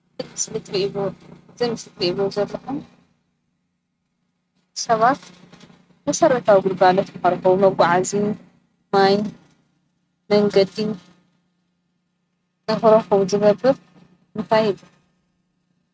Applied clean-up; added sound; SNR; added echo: neural mask model RNNoise.